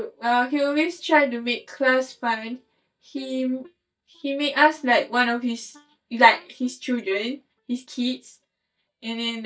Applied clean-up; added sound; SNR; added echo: neural mask model DeepFilterNet 3.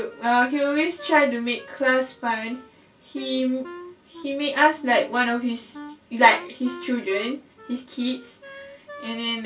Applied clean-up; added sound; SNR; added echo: none; Wind instrument, woodwind instrument; 18 dB; reverberation time 0.2 s.